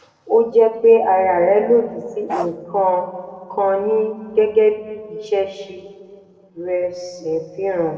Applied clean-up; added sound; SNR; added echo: neural separator model SepFormer DNS4.